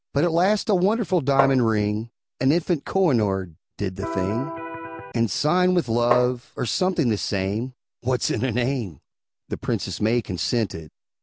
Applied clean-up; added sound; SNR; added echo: none; Electric guitar + Tap; 5 dB; none.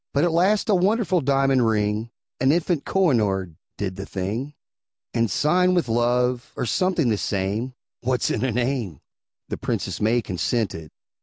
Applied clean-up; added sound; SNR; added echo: none; none; none; none.